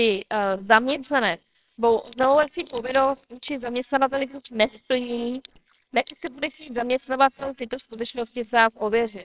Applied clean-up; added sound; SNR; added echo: neural separator model SepFormer WHAMR!.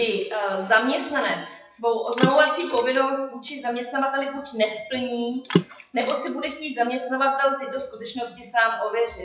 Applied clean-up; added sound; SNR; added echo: classical method WPE with log-MMSE.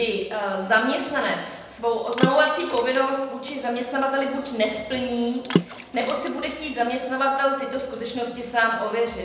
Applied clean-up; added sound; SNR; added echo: none; Water / Splash, splatter; 7 dB; reverberation time 0.9 s.